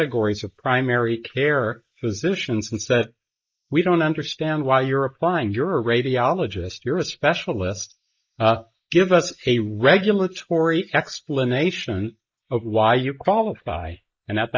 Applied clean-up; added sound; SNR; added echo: neural mask model Resemble Enhance denoiser.